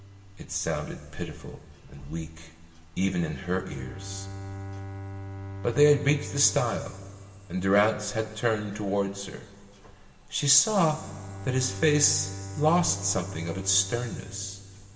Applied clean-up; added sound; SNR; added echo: none; Bowed string instrument; 13 dB; reverberation time 1.9 s.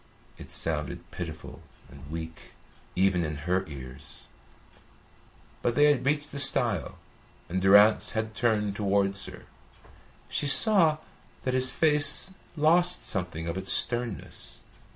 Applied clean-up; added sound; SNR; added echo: none; none; none; none.